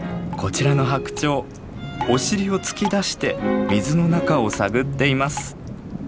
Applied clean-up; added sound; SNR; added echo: none; Drip; 17 dB; none.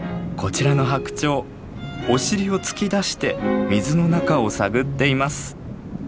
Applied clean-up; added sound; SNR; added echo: none; none; none; none.